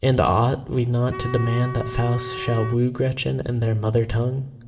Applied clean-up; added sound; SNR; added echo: none; Wind instrument, woodwind instrument; 13 dB; reverberation time 1.3 s.